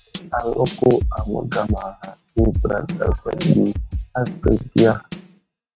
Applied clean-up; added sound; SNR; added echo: neural mask model RNNoise.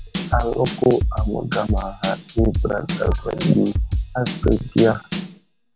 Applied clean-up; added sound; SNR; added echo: none; Drum / Drum kit; 3 dB; none.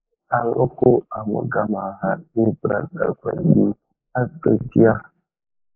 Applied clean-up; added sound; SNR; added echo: neural mask model Resemble Enhance denoiser.